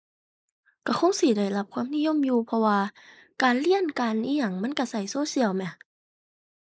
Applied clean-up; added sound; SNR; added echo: neural mask model Resemble Enhance denoiser.